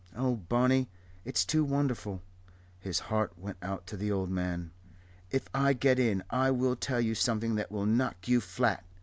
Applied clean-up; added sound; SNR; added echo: none; none; none; none.